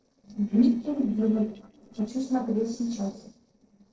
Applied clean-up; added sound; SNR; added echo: neural separator model SepFormer DNS4.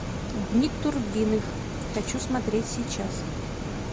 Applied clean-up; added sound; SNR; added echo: none; none; none; none.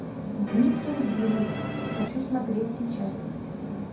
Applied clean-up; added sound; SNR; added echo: none; Musical instrument; 6 dB; reverberation time 0.6 s.